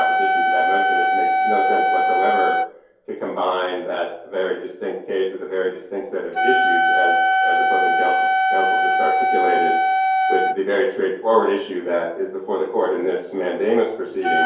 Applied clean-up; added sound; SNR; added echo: none; Wind instrument, woodwind instrument; -3 dB; reverberation time 2.4 s.